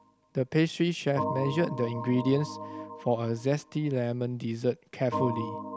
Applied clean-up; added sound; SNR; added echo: none; Organ; 9 dB; none.